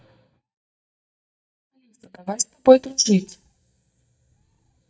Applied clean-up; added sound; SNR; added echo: neural mask model DeepFilterNet 3.